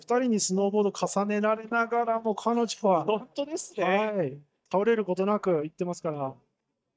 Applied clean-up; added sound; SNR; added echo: neural mask model DeepFilterNet 3.